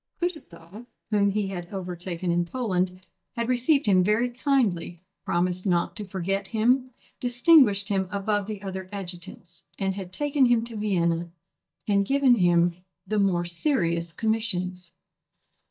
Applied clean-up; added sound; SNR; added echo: neural mask model DeepFilterNet 3.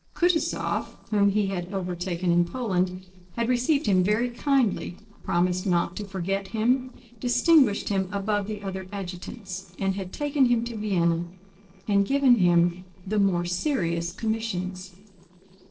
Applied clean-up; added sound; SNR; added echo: neural separator model SepFormer DNS4.